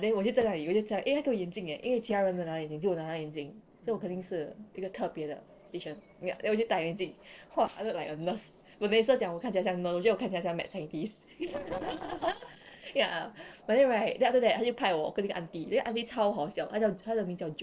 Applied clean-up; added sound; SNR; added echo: neural separator model SepFormer DNS4.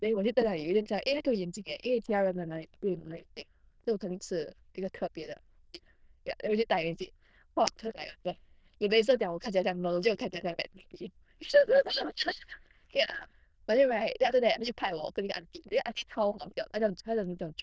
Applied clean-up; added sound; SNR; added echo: neural diffusion model UNIVERSE++.